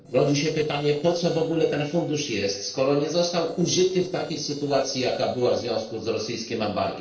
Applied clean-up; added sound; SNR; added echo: neural separator model SepFormer DNS4.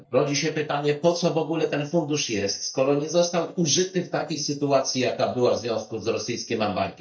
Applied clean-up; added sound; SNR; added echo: neural mask model DeepFilterNet 3.